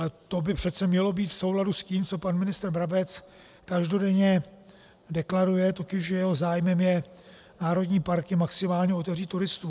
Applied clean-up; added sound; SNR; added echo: none; none; none; none.